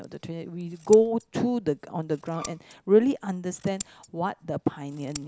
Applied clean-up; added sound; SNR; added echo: none; Bowed string instrument + Scissors; 20 dB; none.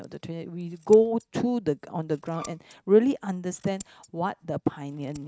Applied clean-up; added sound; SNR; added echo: neural mask model RNNoise.